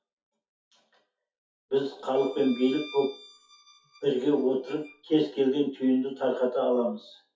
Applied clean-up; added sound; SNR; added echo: classical method WPE with log-MMSE.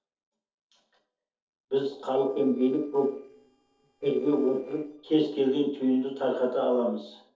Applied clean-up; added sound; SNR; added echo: neural separator model SepFormer DNS4.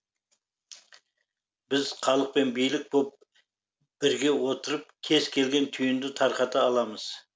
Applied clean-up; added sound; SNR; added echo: none; none; none; none.